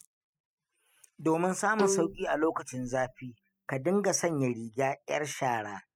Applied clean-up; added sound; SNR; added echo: classical method spectral subtraction.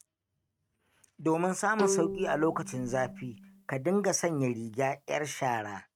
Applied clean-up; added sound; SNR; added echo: neural mask model RNNoise.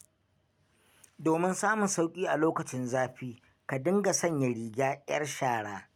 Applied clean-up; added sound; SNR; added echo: none; none; none; none.